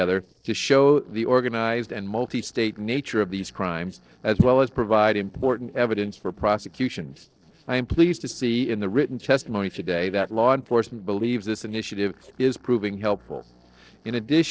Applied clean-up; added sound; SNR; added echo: neural separator model SepFormer DNS4.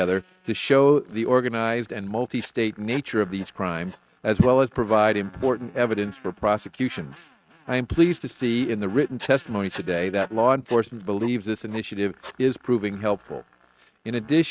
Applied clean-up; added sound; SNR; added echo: neural mask model RNNoise.